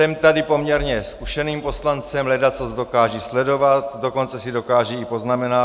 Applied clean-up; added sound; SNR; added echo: none; none; none; none.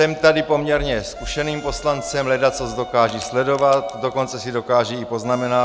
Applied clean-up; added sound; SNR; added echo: none; Crack + Wind instrument, woodwind instrument; 18 dB; none.